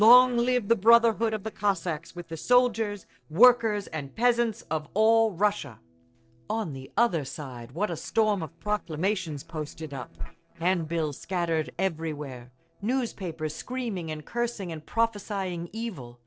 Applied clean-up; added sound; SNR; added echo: neural separator model SepFormer DNS4.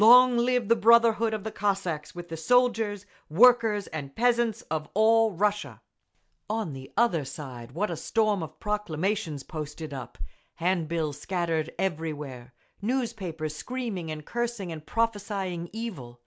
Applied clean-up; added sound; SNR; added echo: none; none; none; none.